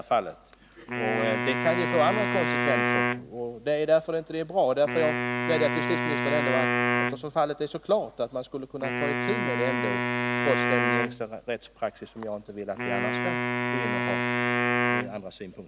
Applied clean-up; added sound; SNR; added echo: none; Wind instrument, woodwind instrument; -1 dB; none.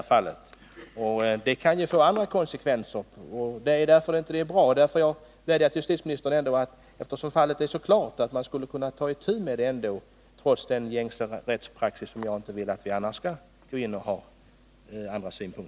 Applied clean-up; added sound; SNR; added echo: none; none; none; none.